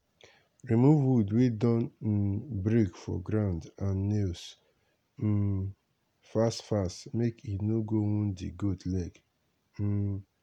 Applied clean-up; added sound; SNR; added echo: none; none; none; none.